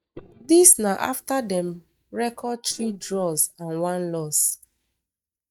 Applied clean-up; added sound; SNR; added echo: neural mask model DeepFilterNet 3.